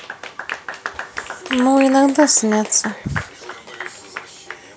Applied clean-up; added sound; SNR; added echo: none; Applause / Clapping; 11 dB; none.